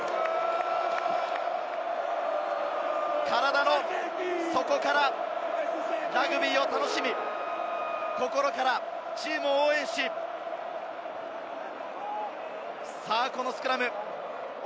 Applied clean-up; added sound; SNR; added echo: none; Wind instrument, woodwind instrument; 12 dB; none.